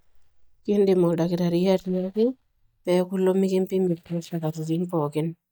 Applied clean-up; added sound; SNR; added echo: neural mask model DeepFilterNet 3.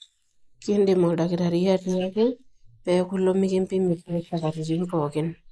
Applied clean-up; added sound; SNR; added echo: neural mask model Resemble Enhance denoiser.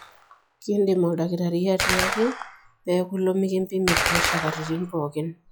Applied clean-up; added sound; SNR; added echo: classical method log-MMSE.